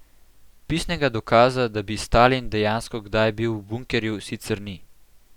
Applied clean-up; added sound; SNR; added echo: none; none; none; none.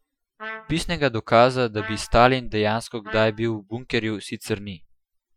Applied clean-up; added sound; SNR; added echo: classical method Wiener filter.